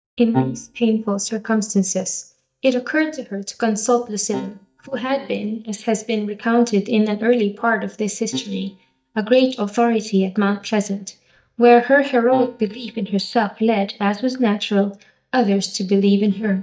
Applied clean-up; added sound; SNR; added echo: neural mask model DeepFilterNet 3.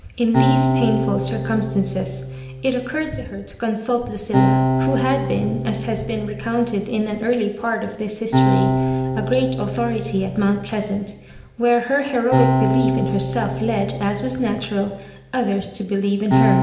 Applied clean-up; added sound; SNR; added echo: none; Acoustic guitar; 1 dB; reverberation time 0.8 s.